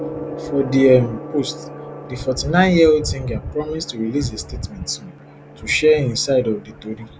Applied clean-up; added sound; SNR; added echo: none; Gong; 15 dB; none.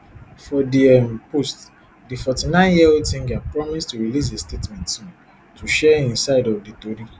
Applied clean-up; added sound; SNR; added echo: none; none; none; none.